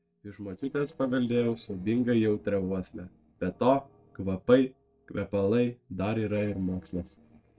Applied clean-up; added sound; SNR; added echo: neural separator model SepFormer DNS4.